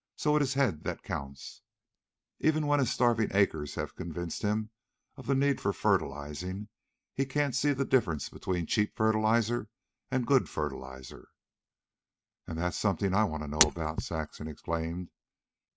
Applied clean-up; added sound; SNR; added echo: neural mask model RNNoise.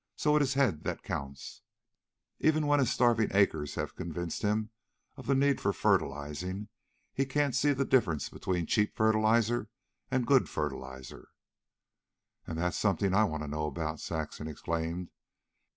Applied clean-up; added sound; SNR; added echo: none; none; none; none.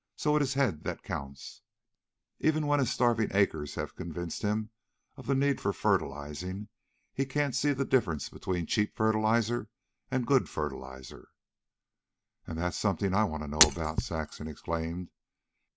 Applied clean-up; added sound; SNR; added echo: none; Shatter; -1 dB; none.